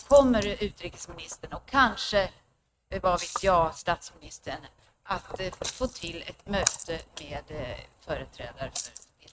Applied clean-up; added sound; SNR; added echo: neural mask model RNNoise.